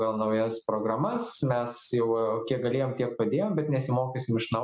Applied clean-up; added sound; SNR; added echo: none; none; none; none.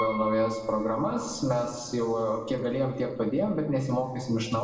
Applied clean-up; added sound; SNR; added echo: none; Piano; 14 dB; reverberation time 1.7 s.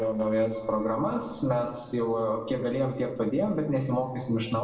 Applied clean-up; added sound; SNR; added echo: neural separator model SepFormer DNS4.